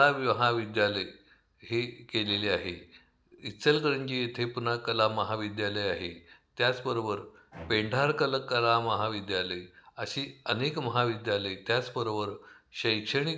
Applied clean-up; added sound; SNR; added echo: neural separator model SepFormer DNS4.